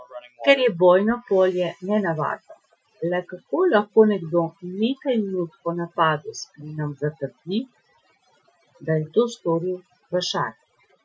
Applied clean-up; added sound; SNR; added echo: classical method Wiener filter.